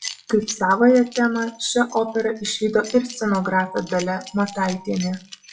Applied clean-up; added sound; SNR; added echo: classical method WPE with log-MMSE.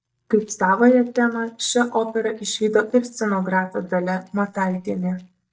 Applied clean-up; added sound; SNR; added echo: neural mask model DeepFilterNet 3.